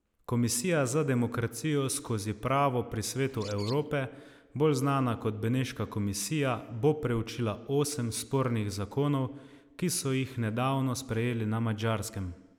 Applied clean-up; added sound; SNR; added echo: none; Bird; 18 dB; none.